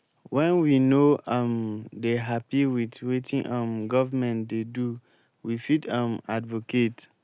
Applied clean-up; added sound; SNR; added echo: none; none; none; none.